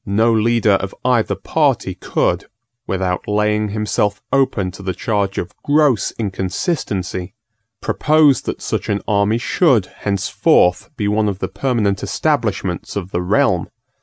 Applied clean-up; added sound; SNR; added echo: none; none; none; none.